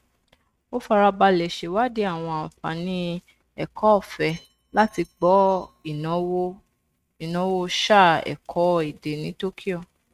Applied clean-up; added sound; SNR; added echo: neural mask model RNNoise.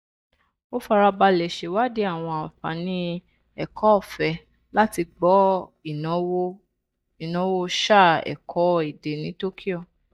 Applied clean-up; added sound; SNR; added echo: neural mask model DeepFilterNet 3.